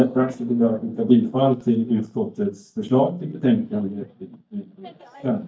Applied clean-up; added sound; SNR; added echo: neural mask model DeepFilterNet 3.